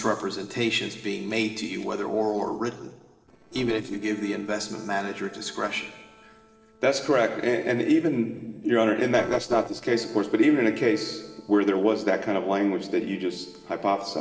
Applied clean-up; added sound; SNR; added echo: neural separator model SepFormer DNS4.